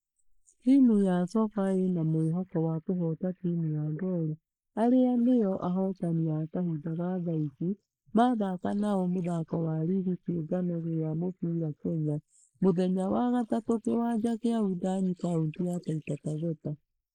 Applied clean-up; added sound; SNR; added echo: neural mask model Resemble Enhance denoiser.